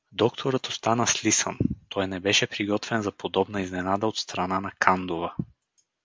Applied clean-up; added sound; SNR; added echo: none; none; none; none.